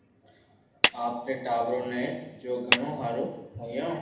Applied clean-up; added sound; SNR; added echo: none; Clapping; -1 dB; reverberation time 0.8 s.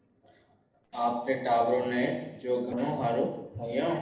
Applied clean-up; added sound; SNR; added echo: neural separator model SepFormer DNS4.